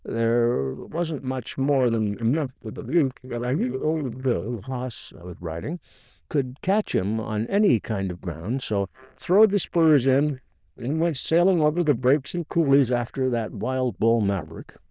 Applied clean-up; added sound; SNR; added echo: neural diffusion model UNIVERSE++.